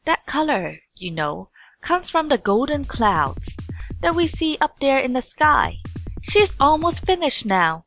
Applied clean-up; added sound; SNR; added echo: none; Drum kit; 10 dB; none.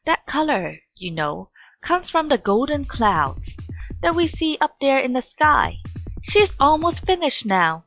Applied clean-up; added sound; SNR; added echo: classical method log-MMSE.